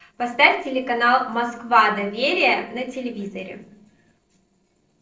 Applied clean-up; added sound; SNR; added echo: neural separator model SepFormer DNS4.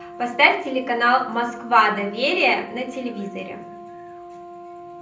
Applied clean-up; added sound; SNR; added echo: none; Brass instrument; 16 dB; reverberation time 0.6 s.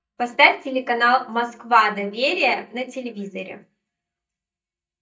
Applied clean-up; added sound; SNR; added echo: neural mask model DeepFilterNet 3.